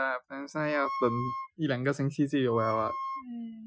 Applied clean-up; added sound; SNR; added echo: classical method Wiener filter.